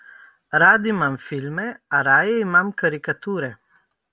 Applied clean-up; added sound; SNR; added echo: none; none; none; none.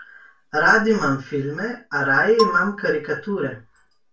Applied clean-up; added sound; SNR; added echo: none; Marimba, xylophone; 9 dB; reverberation time 0.2 s.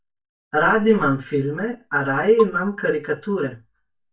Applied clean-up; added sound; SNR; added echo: neural mask model DeepFilterNet 3.